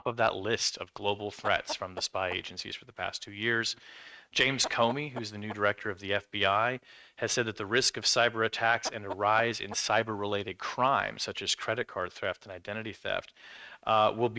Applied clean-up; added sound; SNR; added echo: neural mask model RNNoise.